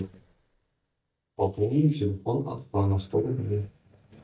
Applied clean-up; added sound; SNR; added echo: neural mask model DeepFilterNet 3.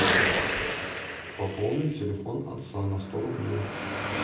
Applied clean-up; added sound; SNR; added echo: none; Car passing by / Traffic noise, roadway noise / Engine; -2 dB; reverberation time 0.6 s.